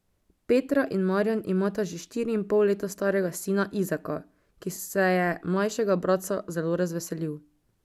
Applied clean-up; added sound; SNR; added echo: none; none; none; none.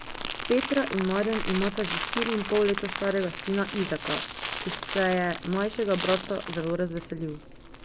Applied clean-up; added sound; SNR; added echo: none; Crumpling, crinkling; 2 dB; none.